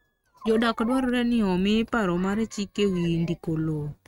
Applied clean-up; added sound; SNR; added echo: neural mask model RNNoise.